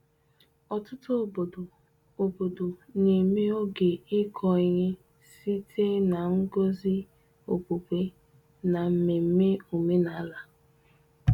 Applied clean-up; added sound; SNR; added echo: none; none; none; none.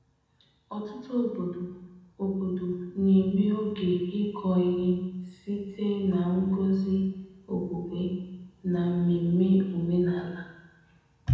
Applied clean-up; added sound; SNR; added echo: none; none; none; reverberation time 1.0 s.